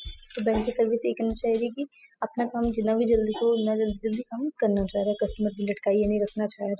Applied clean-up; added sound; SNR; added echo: classical method spectral subtraction.